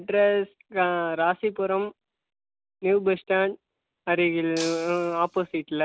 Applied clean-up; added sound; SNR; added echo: none; Shatter; 15 dB; none.